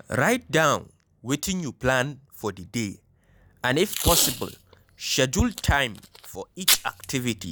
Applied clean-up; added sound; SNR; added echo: none; Packing tape, duct tape; 4 dB; none.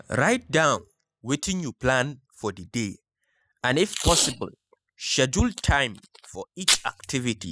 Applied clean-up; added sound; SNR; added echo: classical method spectral subtraction.